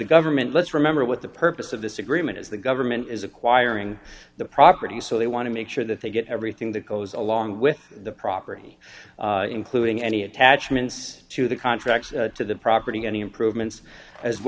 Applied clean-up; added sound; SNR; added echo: none; none; none; none.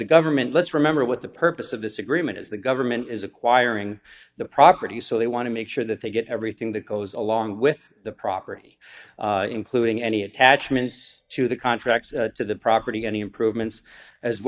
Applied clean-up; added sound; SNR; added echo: neural mask model DeepFilterNet 3.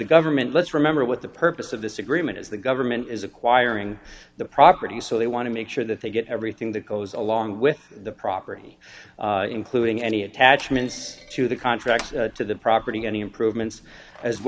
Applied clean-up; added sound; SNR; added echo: none; Thump, thud; 19 dB; none.